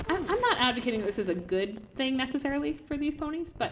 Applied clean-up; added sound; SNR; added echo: none; Explosion; 16 dB; reverberation time 2.6 s.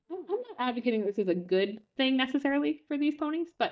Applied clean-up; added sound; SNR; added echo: neural mask model DeepFilterNet 3.